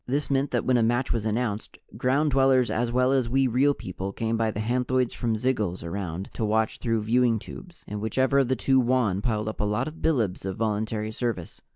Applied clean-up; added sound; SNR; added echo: none; none; none; none.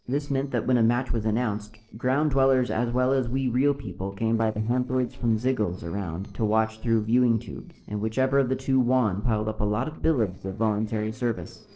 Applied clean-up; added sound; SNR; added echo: neural separator model SepFormer DNS4.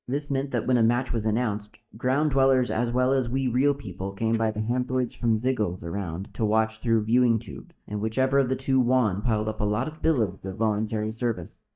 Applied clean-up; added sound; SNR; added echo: neural mask model DeepFilterNet 3.